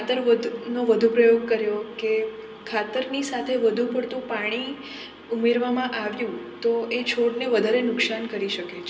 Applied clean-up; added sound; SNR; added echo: none; none; none; reverberation time 0.2 s.